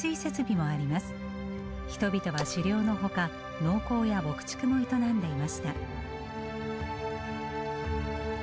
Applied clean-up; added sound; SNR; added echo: none; Splash, splatter; 14 dB; none.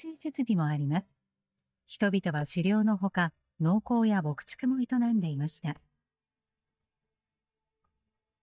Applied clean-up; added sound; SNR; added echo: neural mask model DeepFilterNet 3.